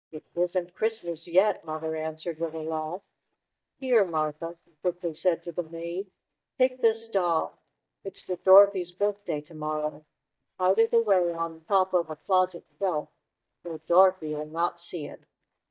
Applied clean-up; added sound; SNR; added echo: neural mask model DeepFilterNet 3.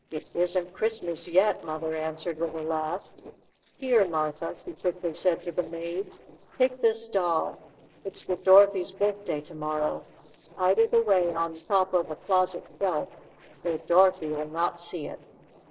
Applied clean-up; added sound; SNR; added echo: neural separator model SepFormer DNS4.